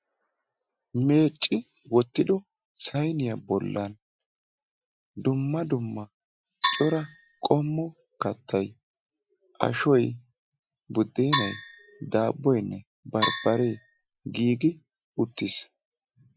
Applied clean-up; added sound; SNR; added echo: classical method Wiener filter.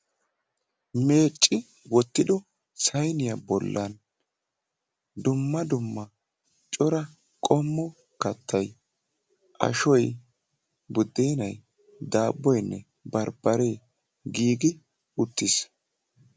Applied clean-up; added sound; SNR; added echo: none; none; none; none.